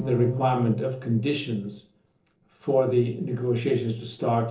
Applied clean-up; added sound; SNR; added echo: neural separator model SepFormer DNS4.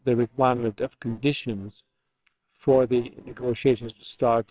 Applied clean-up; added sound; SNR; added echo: neural separator model SepFormer WHAMR!.